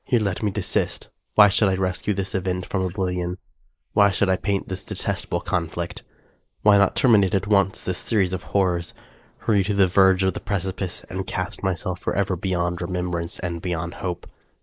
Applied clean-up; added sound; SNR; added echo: neural mask model Resemble Enhance denoiser.